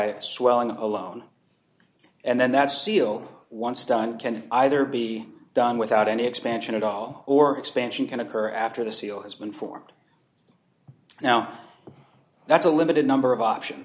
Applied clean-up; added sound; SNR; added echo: none; none; none; none.